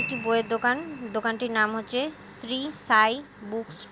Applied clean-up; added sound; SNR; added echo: none; Piano; 15 dB; none.